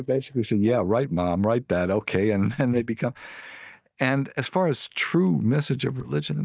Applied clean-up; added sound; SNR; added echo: neural mask model DeepFilterNet 3.